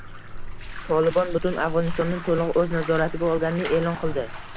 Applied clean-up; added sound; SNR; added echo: none; Bathtub (filling or washing); 7 dB; none.